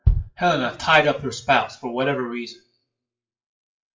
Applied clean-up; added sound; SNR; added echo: classical method WPE with log-MMSE.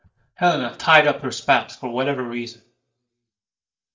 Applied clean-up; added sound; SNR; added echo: neural mask model DeepFilterNet 3.